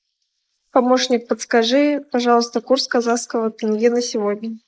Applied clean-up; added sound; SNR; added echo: neural mask model Resemble Enhance denoiser.